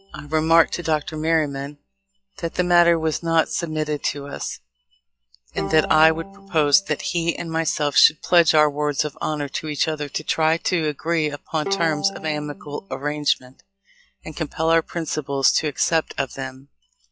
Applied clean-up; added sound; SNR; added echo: classical method log-MMSE.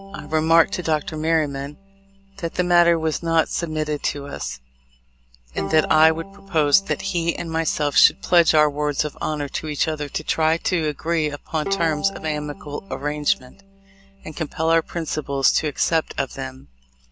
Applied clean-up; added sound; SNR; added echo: none; Bowed string instrument; 17 dB; none.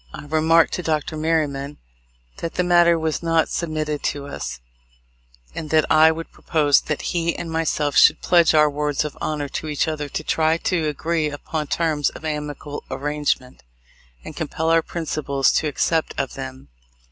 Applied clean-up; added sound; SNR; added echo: none; none; none; none.